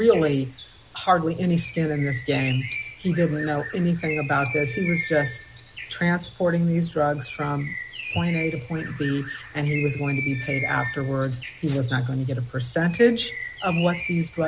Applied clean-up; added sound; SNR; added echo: none; Bird; 11 dB; none.